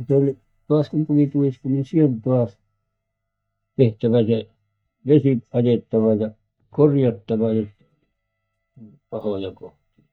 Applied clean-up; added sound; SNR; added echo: neural mask model DeepFilterNet 3.